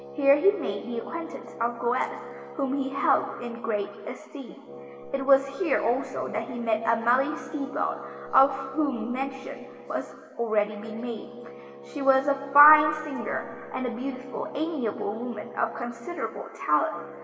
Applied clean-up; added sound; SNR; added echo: none; Wind instrument, woodwind instrument; 15 dB; reverberation time 2.5 s.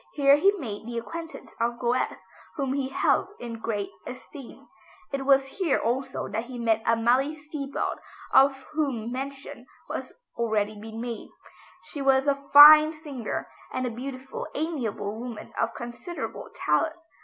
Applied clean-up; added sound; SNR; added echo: none; none; none; none.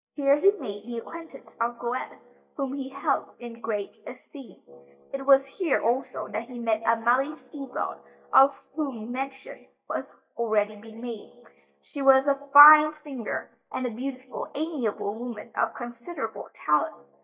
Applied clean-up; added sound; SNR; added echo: neural mask model DeepFilterNet 3.